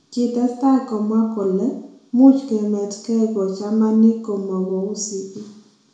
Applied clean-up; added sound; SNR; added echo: none; none; none; reverberation time 0.6 s.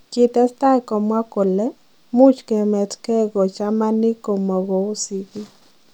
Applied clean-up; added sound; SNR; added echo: none; none; none; none.